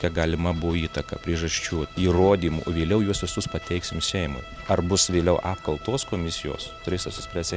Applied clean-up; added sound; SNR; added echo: none; Bowed string instrument; 18 dB; none.